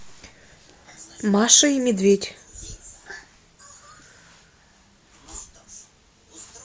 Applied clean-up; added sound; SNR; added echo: none; none; none; none.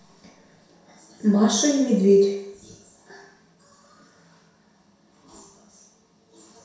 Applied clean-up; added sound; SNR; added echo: none; none; none; reverberation time 0.7 s.